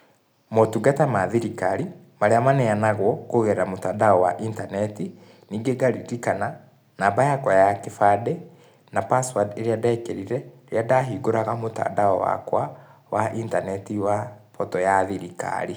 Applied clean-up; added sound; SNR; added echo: none; none; none; none.